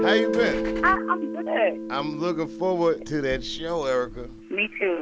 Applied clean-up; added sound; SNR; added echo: none; Engine / Car + Guitar; 4 dB; none.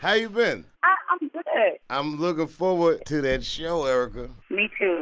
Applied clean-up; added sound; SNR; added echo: none; none; none; none.